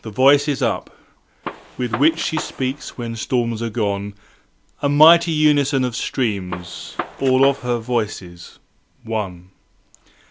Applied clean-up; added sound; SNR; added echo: none; Gunshot, gunfire; 11 dB; none.